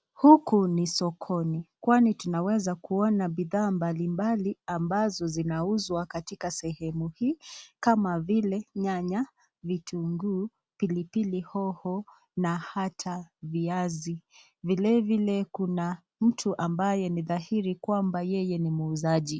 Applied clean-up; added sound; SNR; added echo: none; none; none; none.